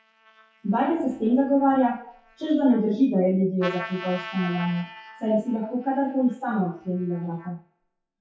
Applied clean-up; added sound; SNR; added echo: classical method WPE with log-MMSE.